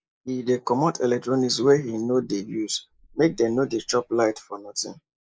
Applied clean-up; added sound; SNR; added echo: neural mask model Resemble Enhance denoiser.